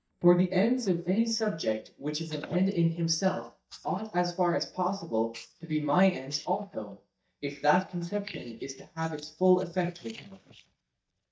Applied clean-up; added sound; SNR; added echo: neural mask model DeepFilterNet 3.